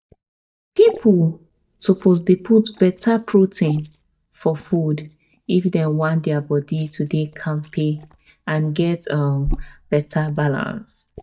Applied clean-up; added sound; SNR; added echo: neural mask model DeepFilterNet 3.